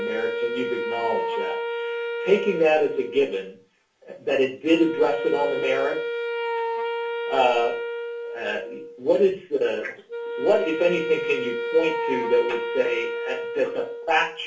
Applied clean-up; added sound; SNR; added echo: none; Wind instrument, woodwind instrument; 4 dB; reverberation time 0.3 s.